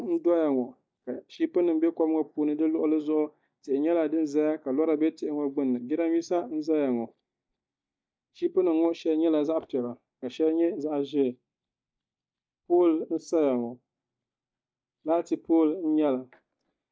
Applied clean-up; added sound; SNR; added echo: neural mask model DeepFilterNet 3.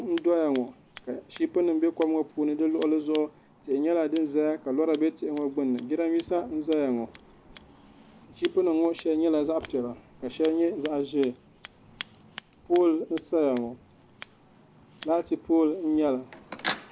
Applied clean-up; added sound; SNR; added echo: none; Scissors; 17 dB; none.